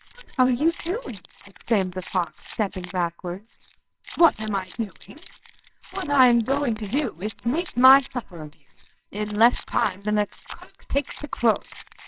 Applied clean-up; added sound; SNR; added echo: neural separator model SepFormer WHAMR!.